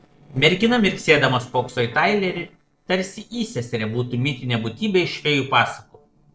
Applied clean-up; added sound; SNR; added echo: neural separator model SepFormer DNS4.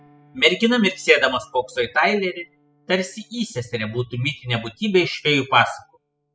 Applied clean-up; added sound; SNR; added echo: classical method spectral subtraction.